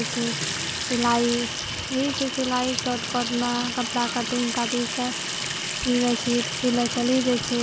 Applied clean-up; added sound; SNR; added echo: none; Sink (filling or washing) / Water tap, faucet; 3 dB; none.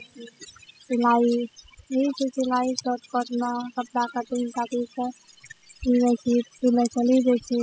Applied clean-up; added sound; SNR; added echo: classical method spectral subtraction.